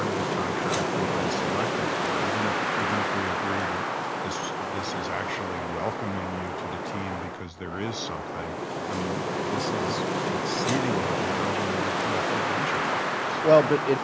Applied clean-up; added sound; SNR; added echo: none; Wind; -3 dB; none.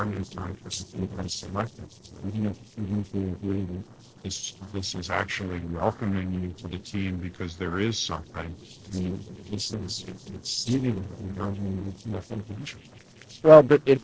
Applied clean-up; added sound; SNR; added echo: neural separator model SepFormer DNS4.